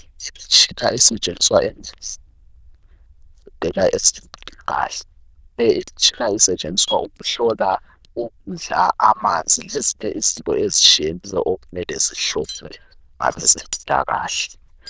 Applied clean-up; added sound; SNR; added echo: neural diffusion model UNIVERSE++.